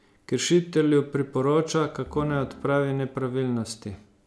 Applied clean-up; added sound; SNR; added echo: none; Organ; 19 dB; none.